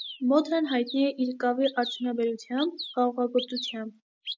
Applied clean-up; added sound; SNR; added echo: none; Bird vocalization, bird call, bird song; 14 dB; none.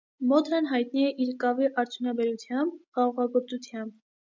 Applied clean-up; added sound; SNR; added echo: none; none; none; none.